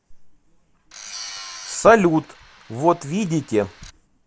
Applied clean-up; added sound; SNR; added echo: none; Tools; 17 dB; none.